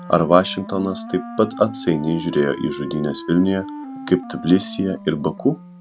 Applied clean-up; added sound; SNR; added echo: none; Wind instrument, woodwind instrument; 13 dB; none.